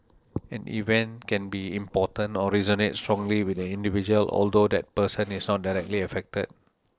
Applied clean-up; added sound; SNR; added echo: neural separator model SepFormer DNS4.